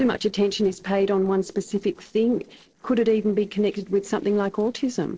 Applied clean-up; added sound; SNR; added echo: neural separator model SepFormer DNS4.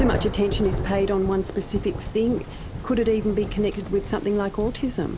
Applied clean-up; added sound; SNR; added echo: none; Thunder; 6 dB; none.